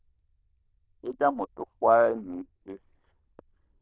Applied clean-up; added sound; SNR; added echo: neural diffusion model UNIVERSE++.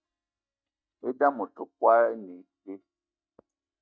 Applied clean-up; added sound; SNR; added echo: neural mask model DeepFilterNet 3.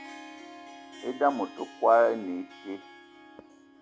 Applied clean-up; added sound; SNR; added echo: none; Harp; 18 dB; none.